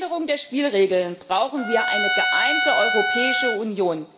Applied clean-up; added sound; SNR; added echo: none; Trumpet; 1 dB; reverberation time 0.5 s.